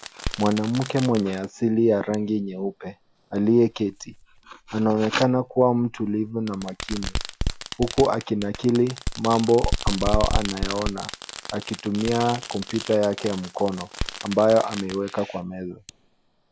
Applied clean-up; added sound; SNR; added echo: none; Fireworks; 8 dB; none.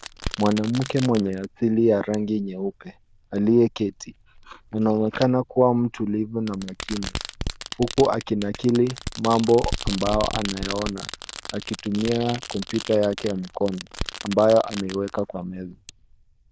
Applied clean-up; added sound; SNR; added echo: neural diffusion model UNIVERSE++.